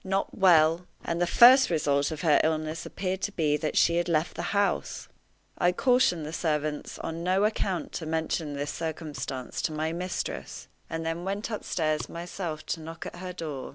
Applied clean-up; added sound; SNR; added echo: none; none; none; none.